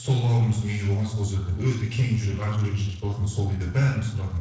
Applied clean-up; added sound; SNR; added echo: neural separator model SepFormer DNS4.